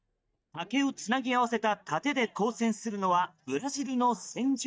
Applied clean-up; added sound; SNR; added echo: neural mask model DeepFilterNet 3.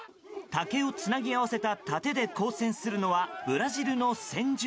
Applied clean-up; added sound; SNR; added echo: none; none; none; none.